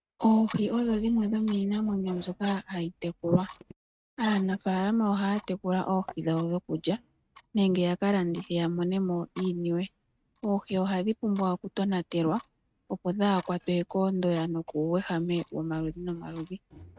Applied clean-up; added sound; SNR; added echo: neural mask model RNNoise.